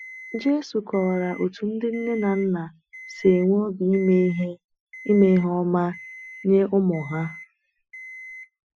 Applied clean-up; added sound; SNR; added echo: classical method Wiener filter.